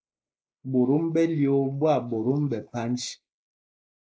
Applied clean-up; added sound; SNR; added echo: neural mask model Resemble Enhance denoiser.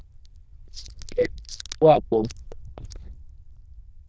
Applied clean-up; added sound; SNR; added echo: neural diffusion model UNIVERSE++.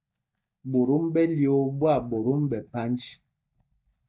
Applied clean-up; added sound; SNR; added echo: neural mask model DeepFilterNet 3.